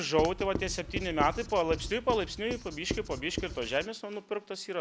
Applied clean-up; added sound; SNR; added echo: none; Writing; 7 dB; none.